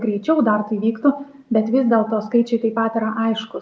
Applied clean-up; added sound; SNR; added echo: none; none; none; none.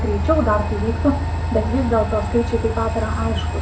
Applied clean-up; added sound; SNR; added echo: none; Train; 1 dB; reverberation time 0.2 s.